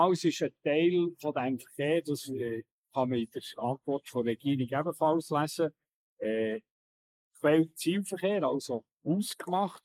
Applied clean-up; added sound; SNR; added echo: neural mask model Resemble Enhance denoiser.